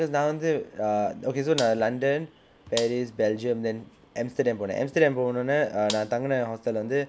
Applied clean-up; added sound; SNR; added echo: none; Gunshot, gunfire; 15 dB; none.